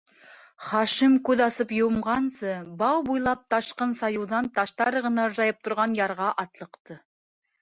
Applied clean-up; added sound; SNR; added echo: none; none; none; none.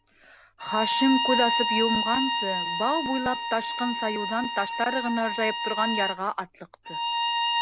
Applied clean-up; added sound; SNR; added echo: none; Bowed string instrument; 0 dB; none.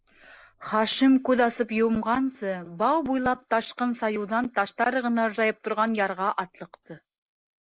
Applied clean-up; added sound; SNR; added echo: neural mask model Resemble Enhance denoiser.